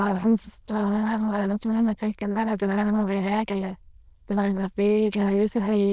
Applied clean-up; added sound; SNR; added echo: neural diffusion model UNIVERSE++.